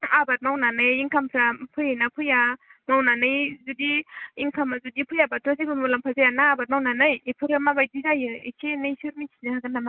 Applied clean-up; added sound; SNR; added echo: none; none; none; none.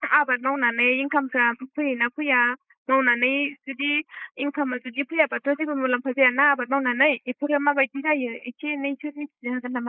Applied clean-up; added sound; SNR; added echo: neural mask model Resemble Enhance denoiser.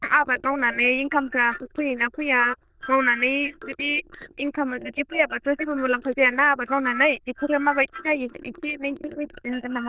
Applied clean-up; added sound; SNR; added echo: neural diffusion model UNIVERSE++.